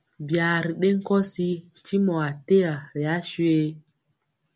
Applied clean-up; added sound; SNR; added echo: none; none; none; none.